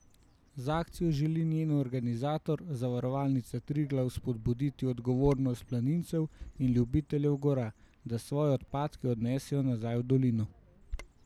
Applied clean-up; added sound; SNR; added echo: none; Bird vocalization, bird call, bird song; 19 dB; none.